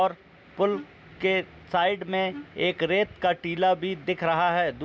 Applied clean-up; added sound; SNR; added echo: none; Wind instrument, woodwind instrument; 18 dB; none.